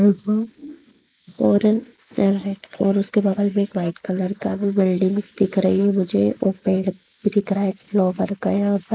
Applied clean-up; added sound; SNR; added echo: neural mask model Resemble Enhance denoiser.